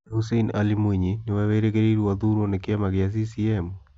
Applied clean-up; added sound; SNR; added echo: none; none; none; none.